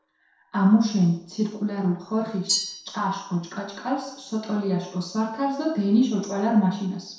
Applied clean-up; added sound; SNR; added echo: neural separator model SepFormer DNS4.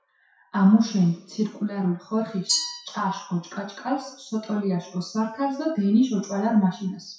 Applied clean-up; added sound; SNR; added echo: classical method WPE with log-MMSE.